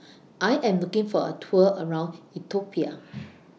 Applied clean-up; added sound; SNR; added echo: none; none; none; none.